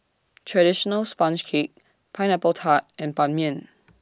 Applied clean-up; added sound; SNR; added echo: none; none; none; none.